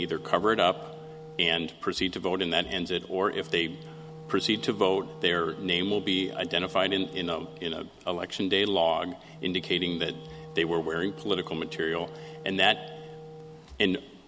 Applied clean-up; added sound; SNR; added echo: none; Wind instrument, woodwind instrument; 16 dB; none.